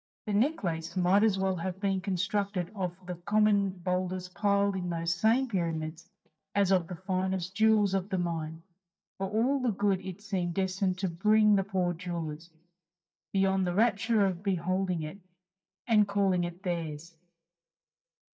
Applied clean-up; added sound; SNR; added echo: neural mask model DeepFilterNet 3.